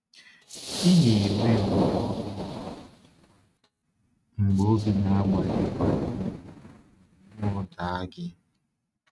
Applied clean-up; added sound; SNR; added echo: neural mask model RNNoise.